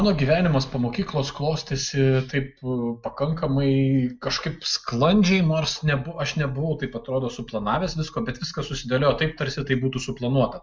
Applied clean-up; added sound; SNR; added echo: none; none; none; none.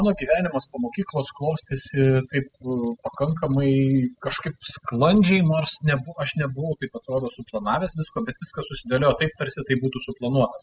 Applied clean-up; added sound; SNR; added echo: classical method spectral subtraction.